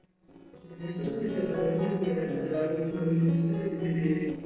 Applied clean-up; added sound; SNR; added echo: neural separator model SepFormer DNS4.